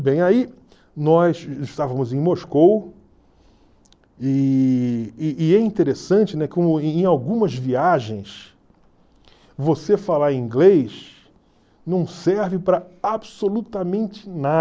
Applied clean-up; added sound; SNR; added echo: none; none; none; none.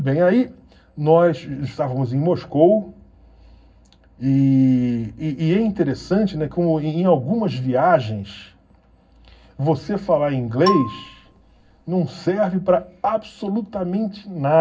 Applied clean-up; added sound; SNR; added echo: none; Marimba, xylophone; 9 dB; reverberation time 0.4 s.